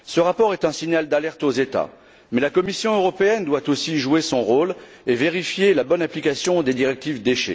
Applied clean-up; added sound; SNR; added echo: none; Mechanisms; 18 dB; none.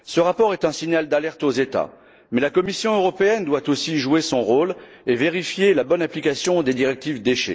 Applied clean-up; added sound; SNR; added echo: neural mask model Resemble Enhance denoiser.